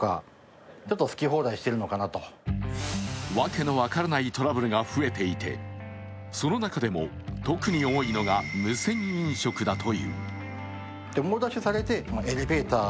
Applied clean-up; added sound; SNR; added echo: none; none; none; none.